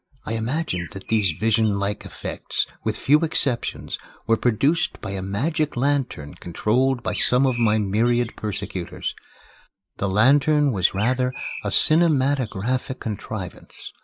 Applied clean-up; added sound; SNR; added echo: neural mask model Resemble Enhance denoiser.